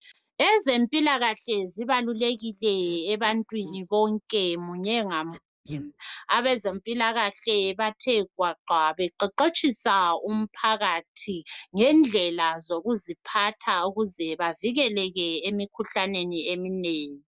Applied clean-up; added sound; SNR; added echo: neural mask model Resemble Enhance denoiser.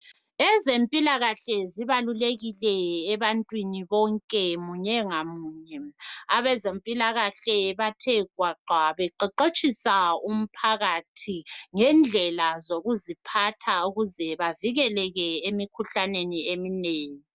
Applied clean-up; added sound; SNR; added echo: none; none; none; none.